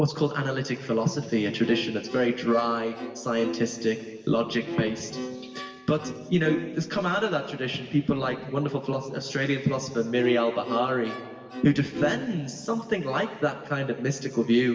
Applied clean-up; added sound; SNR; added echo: none; Bowed string instrument; 10 dB; reverberation time 1.8 s.